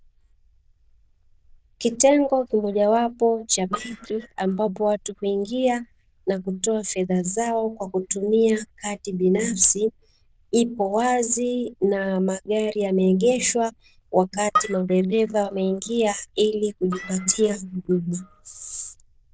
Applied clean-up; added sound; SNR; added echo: neural diffusion model UNIVERSE++.